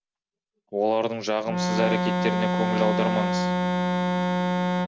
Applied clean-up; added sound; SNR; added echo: none; Organ; -5 dB; reverberation time 0.3 s.